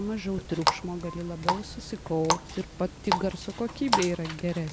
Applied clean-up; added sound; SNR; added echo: none; Water tap, faucet; 1 dB; none.